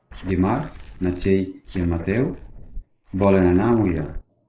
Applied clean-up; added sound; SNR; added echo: neural mask model Resemble Enhance denoiser.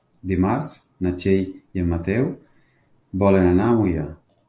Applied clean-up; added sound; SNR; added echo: none; none; none; none.